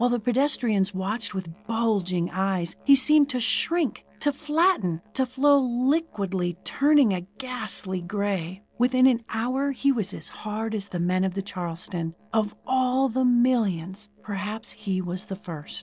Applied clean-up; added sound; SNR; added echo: neural separator model SepFormer DNS4.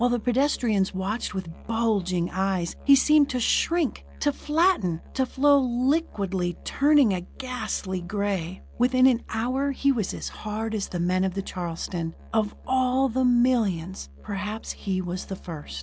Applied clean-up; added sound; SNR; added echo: none; Musical instrument; 20 dB; none.